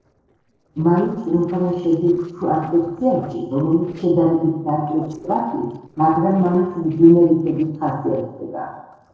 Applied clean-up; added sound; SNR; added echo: neural separator model SepFormer DNS4.